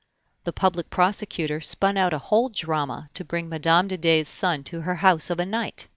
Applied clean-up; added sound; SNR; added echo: none; none; none; none.